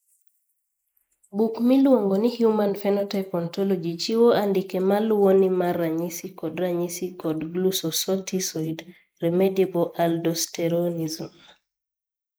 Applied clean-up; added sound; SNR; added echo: neural mask model Resemble Enhance denoiser.